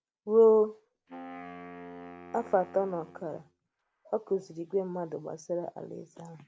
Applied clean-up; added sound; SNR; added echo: none; Wind instrument, woodwind instrument; 17 dB; none.